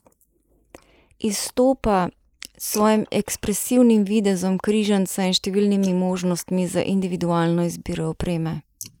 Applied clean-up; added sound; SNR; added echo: neural mask model Resemble Enhance denoiser.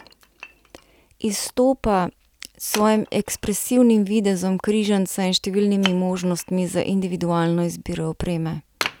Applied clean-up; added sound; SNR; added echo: none; Wood; 16 dB; none.